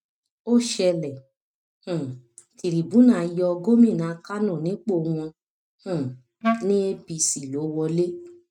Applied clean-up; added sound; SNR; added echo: neural mask model RNNoise.